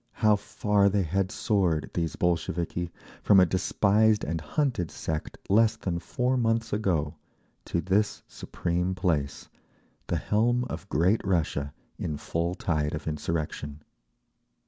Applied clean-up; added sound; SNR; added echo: none; none; none; none.